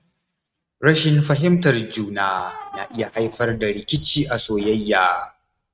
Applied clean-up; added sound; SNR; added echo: neural mask model RNNoise.